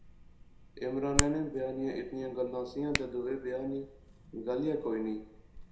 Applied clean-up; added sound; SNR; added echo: none; Hands; 5 dB; reverberation time 0.6 s.